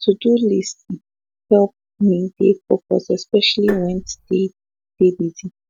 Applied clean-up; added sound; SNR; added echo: none; Tap; 10 dB; none.